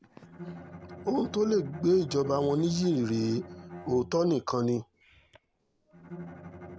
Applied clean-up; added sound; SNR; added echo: none; Bowed string instrument; 15 dB; none.